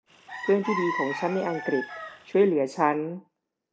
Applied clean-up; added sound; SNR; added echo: none; Chicken, rooster; 8 dB; none.